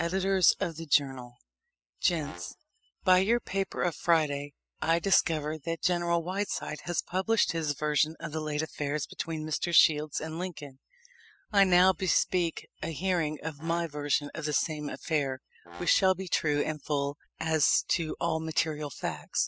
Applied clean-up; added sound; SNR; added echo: classical method spectral subtraction.